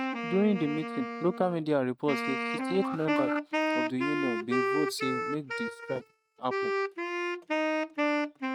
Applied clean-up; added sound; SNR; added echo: neural mask model RNNoise.